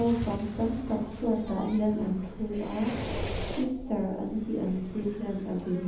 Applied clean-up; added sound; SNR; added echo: none; Fireworks; 8 dB; reverberation time 0.8 s.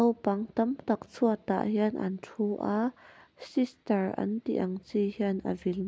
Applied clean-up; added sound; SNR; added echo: none; none; none; none.